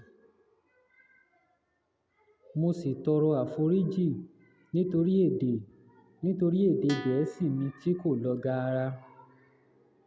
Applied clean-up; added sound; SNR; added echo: none; Guitar; 15 dB; none.